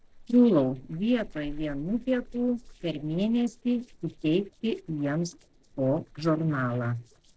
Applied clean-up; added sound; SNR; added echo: neural separator model SepFormer DNS4.